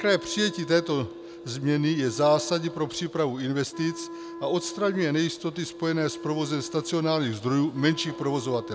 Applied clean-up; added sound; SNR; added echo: none; Wind instrument, woodwind instrument; 14 dB; none.